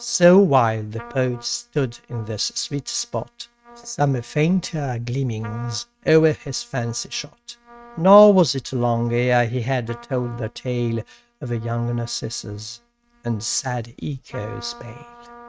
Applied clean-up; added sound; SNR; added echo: neural mask model RNNoise.